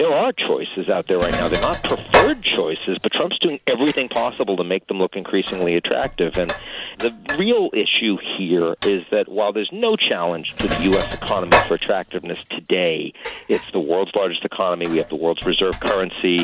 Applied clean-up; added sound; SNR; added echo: none; Sink (filling or washing); 7 dB; none.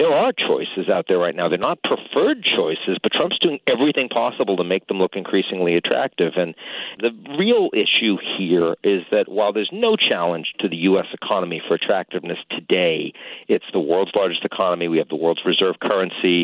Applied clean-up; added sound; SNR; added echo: none; none; none; none.